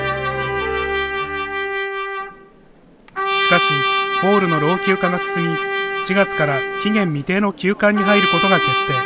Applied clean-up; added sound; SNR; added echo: none; Trumpet; 0 dB; none.